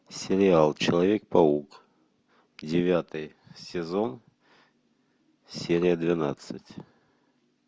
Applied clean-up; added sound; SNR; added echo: none; none; none; none.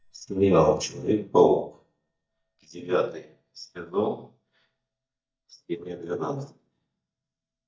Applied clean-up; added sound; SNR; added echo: neural mask model DeepFilterNet 3.